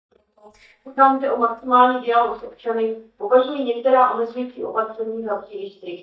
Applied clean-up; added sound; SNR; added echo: neural mask model DeepFilterNet 3.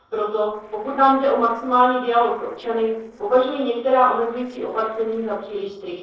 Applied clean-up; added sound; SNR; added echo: neural separator model SepFormer DNS4.